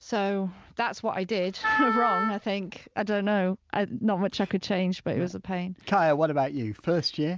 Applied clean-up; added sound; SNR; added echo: none; Wind instrument, woodwind instrument; 2 dB; none.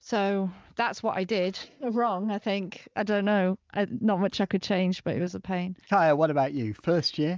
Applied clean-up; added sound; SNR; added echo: neural mask model DeepFilterNet 3.